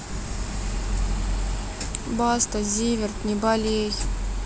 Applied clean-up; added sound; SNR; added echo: none; none; none; none.